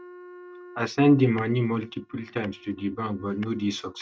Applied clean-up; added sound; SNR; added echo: neural mask model RNNoise.